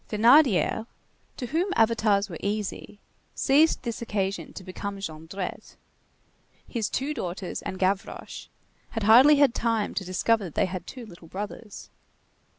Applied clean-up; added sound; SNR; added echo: none; none; none; none.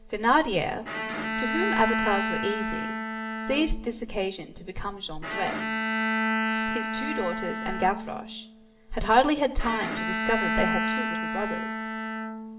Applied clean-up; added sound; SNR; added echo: none; Bowed string instrument; 1 dB; reverberation time 0.6 s.